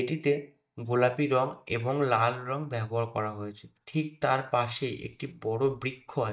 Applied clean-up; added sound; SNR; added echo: neural mask model DeepFilterNet 3.